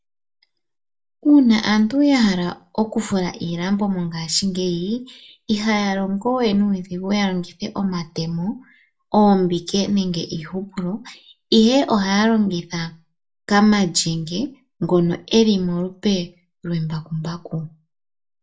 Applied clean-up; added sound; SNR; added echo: none; none; none; reverberation time 0.2 s.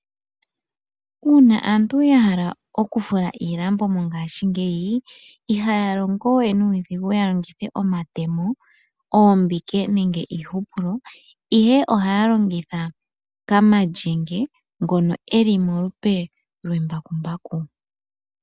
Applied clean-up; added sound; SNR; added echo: none; none; none; none.